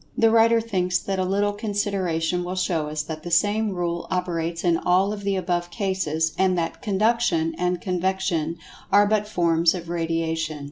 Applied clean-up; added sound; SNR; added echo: none; none; none; none.